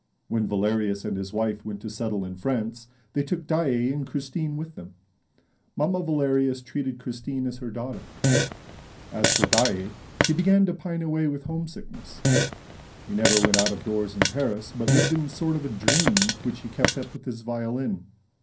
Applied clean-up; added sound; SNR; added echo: none; Fart; -1 dB; reverberation time 0.3 s.